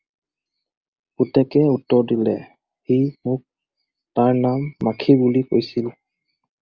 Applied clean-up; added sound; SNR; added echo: none; none; none; none.